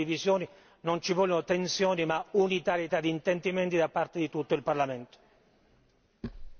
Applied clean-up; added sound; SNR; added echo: none; none; none; none.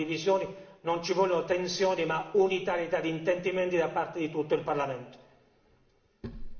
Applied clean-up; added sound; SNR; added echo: none; none; none; reverberation time 0.8 s.